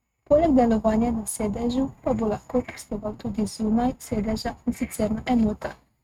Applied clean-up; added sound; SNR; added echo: neural mask model RNNoise.